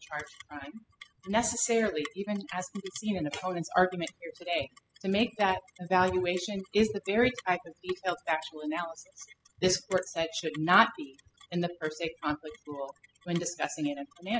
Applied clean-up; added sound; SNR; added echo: classical method spectral subtraction.